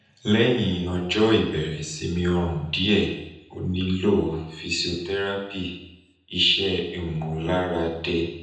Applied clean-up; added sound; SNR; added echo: none; none; none; reverberation time 0.9 s.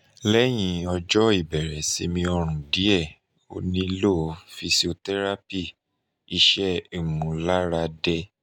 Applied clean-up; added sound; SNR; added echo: none; none; none; none.